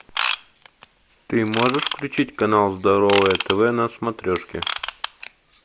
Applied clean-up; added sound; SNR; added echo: none; Ratchet, pawl / Tools; 6 dB; none.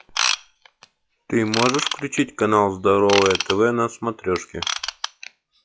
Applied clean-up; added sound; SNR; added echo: classical method log-MMSE.